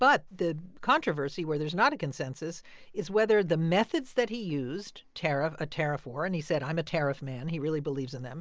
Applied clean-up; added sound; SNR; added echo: none; none; none; none.